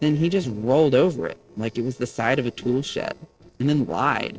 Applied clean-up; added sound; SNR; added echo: neural separator model SepFormer DNS4.